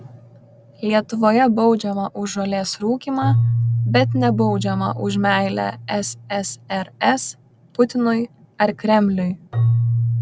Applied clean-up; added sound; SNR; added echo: none; Keyboard (musical); 4 dB; none.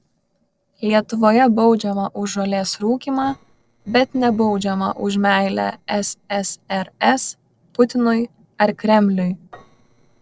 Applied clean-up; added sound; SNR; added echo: neural separator model SepFormer DNS4.